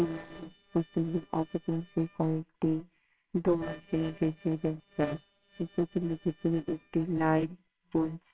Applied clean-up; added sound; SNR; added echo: neural separator model SepFormer WHAMR!.